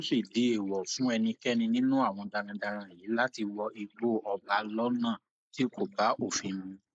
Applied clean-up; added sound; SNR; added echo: neural mask model Resemble Enhance denoiser.